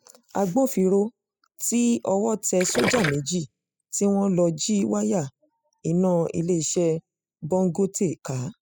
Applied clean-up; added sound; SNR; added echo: classical method spectral subtraction.